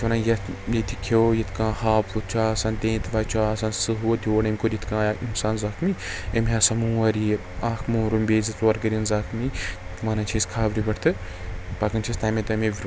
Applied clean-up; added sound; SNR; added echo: none; none; none; none.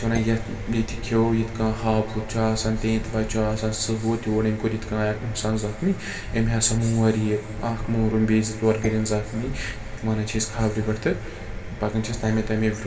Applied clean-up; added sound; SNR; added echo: none; Dishes, pots, and pans; 12 dB; reverberation time 2.3 s.